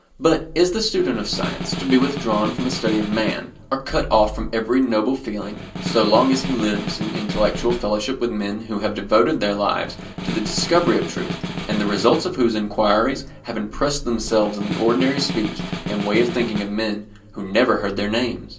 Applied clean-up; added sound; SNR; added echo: none; Snare drum; 10 dB; reverberation time 0.3 s.